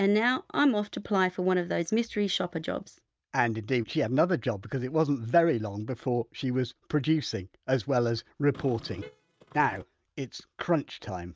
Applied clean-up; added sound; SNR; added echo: neural mask model RNNoise.